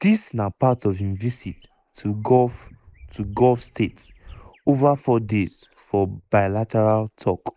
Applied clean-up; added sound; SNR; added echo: neural mask model Resemble Enhance denoiser.